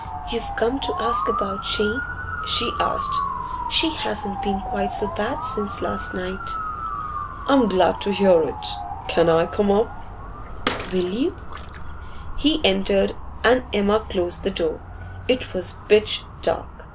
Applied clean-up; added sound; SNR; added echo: none; Bathtub (filling or washing) / Water / Splash, splatter + Motor vehicle (road) / Siren; 7 dB; none.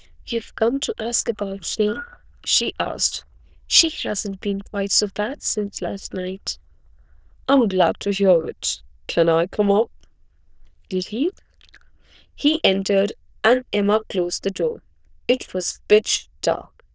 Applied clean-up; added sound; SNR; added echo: neural diffusion model UNIVERSE++.